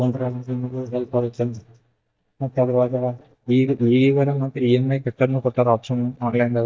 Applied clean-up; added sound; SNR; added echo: neural mask model DeepFilterNet 3.